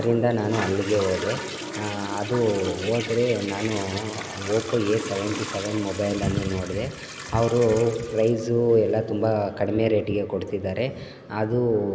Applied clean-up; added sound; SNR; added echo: none; Toilet flush; 13 dB; none.